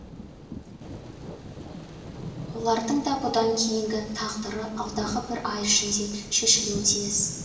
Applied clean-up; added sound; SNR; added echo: none; Thunder; 12 dB; reverberation time 1.1 s.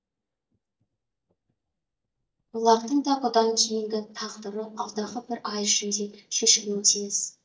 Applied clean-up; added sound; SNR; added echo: neural mask model DeepFilterNet 3.